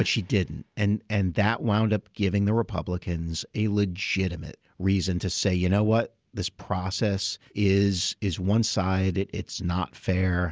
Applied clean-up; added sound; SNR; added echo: none; none; none; none.